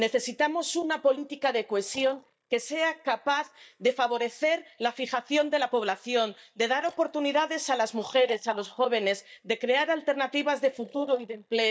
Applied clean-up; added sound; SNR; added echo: neural mask model DeepFilterNet 3.